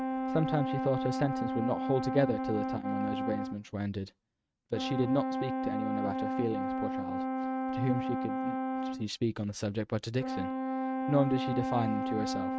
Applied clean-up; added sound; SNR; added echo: neural mask model RNNoise.